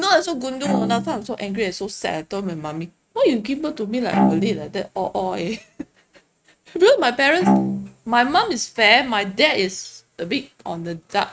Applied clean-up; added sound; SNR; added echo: neural mask model RNNoise.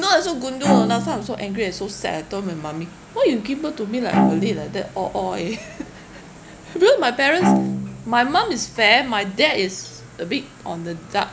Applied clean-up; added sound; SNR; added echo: none; Bowed string instrument; 4 dB; none.